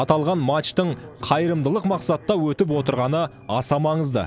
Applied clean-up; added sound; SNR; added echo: none; Piano; 20 dB; none.